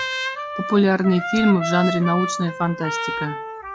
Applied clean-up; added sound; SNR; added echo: classical method log-MMSE.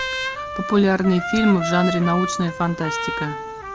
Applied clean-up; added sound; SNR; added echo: none; Trumpet; 6 dB; none.